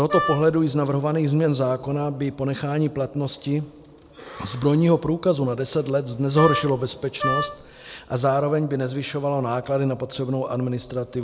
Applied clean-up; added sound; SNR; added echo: none; Wind instrument, woodwind instrument; 4 dB; none.